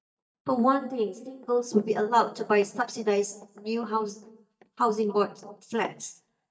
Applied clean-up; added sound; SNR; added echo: neural mask model DeepFilterNet 3.